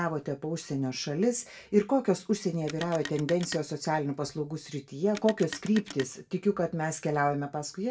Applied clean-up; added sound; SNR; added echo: none; Telephone; 15 dB; reverberation time 0.2 s.